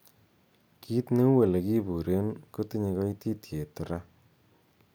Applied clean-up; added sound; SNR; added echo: none; none; none; none.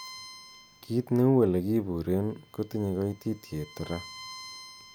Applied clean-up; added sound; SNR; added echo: none; Bowed string instrument; 19 dB; none.